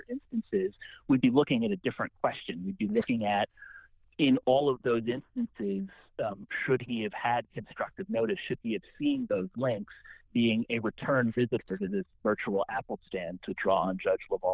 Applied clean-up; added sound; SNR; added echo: neural diffusion model UNIVERSE++.